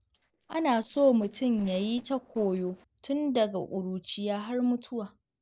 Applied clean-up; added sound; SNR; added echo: neural separator model SepFormer DNS4.